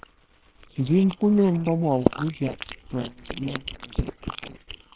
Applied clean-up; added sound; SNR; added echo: neural separator model SepFormer WHAMR!.